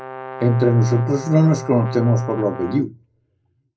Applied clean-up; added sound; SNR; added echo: none; Brass instrument; 15 dB; reverberation time 0.2 s.